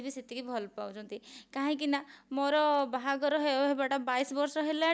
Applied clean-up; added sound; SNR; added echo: none; none; none; none.